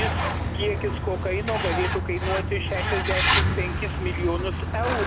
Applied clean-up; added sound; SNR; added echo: none; Truck; -3 dB; none.